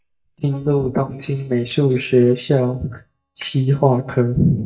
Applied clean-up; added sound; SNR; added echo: neural mask model DeepFilterNet 3.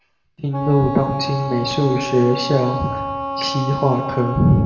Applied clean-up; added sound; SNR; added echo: none; Wind instrument, woodwind instrument; 7 dB; reverberation time 1.2 s.